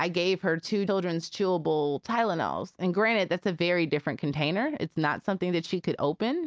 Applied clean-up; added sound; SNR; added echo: none; none; none; none.